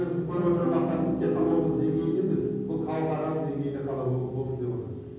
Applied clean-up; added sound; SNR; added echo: none; Piano; 4 dB; reverberation time 1.3 s.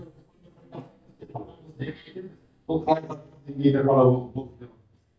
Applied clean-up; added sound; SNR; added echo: neural mask model DeepFilterNet 3.